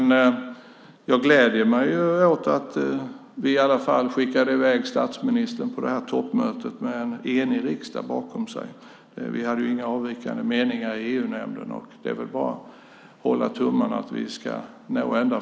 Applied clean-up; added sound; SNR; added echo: none; none; none; none.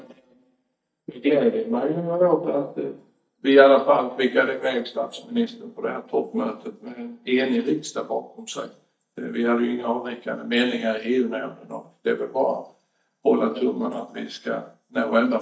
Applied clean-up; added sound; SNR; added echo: neural mask model DeepFilterNet 3.